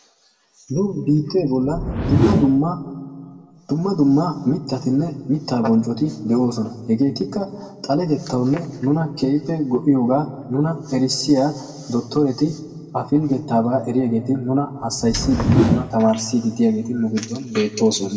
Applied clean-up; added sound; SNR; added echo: none; Whoosh, swoosh, swish; 3 dB; reverberation time 1.3 s.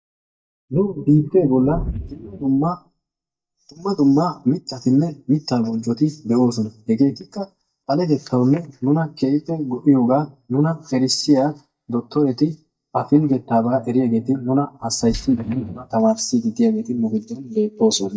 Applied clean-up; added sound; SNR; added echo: neural mask model DeepFilterNet 3.